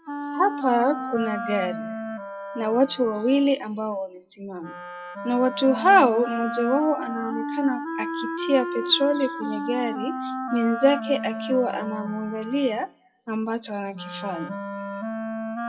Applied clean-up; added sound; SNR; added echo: classical method WPE with log-MMSE.